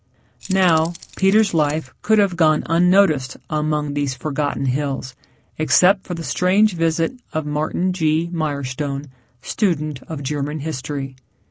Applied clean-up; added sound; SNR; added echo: none; Keys jangling; 18 dB; none.